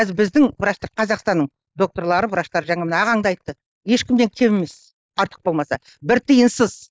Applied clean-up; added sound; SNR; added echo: neural mask model Resemble Enhance denoiser.